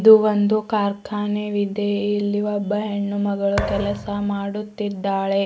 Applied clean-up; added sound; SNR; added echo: none; Thump, thud; 9 dB; none.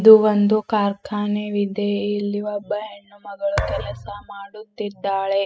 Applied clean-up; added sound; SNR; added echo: classical method spectral subtraction.